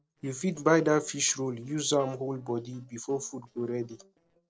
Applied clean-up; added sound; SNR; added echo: neural separator model SepFormer DNS4.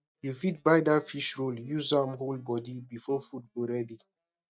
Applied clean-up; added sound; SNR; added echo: neural mask model DeepFilterNet 3.